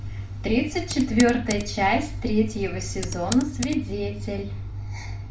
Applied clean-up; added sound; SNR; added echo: none; Computer keyboard; 14 dB; reverberation time 0.4 s.